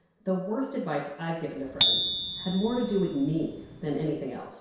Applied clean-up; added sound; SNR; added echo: none; Bicycle bell; 1 dB; reverberation time 0.7 s.